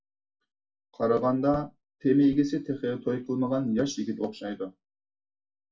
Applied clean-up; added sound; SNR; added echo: none; none; none; reverberation time 0.2 s.